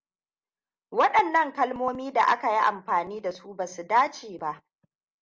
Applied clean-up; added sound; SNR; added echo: none; none; none; none.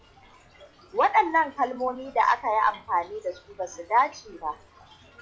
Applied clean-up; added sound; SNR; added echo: classical method log-MMSE.